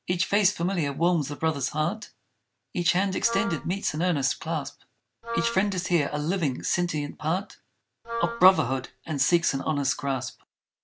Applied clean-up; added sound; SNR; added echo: none; Wind instrument, woodwind instrument; 9 dB; none.